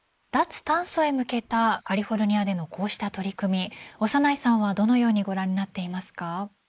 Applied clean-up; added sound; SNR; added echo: neural mask model Resemble Enhance denoiser.